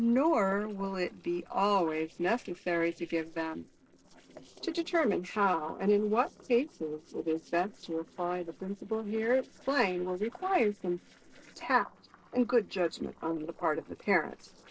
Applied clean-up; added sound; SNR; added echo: neural separator model SepFormer DNS4.